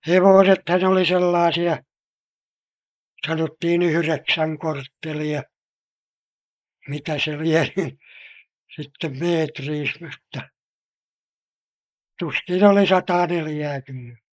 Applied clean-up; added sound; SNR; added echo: neural mask model Resemble Enhance denoiser.